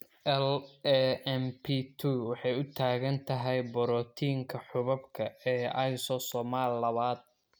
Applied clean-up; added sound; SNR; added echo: none; none; none; none.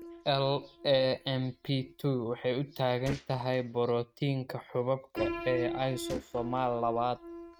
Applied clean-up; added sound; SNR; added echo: neural mask model RNNoise.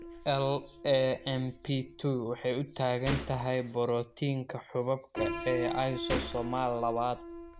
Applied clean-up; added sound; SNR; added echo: none; Gunshot, gunfire + Piano; 9 dB; none.